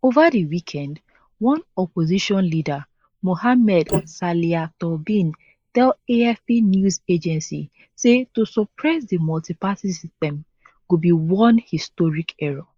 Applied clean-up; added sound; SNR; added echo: neural mask model Resemble Enhance denoiser.